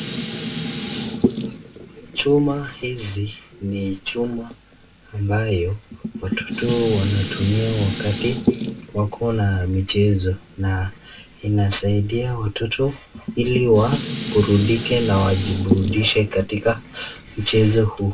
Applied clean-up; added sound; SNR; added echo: none; Dishes, pots, and pans; 6 dB; reverberation time 0.2 s.